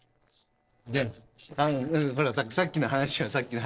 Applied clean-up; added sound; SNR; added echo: neural separator model SepFormer DNS4.